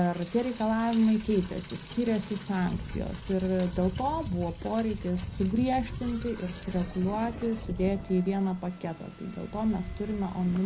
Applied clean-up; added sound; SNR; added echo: none; Rain; 11 dB; reverberation time 0.4 s.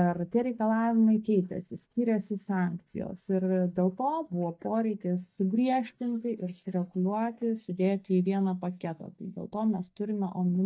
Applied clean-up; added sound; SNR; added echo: neural mask model DeepFilterNet 3.